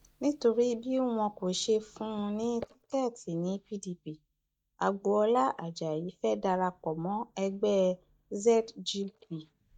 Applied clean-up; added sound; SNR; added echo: neural mask model DeepFilterNet 3.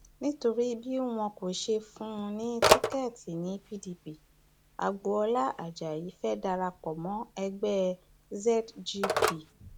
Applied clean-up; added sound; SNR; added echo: none; Telephone; 3 dB; none.